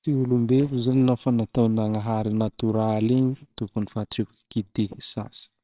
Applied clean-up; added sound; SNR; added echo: neural separator model SepFormer WHAMR!.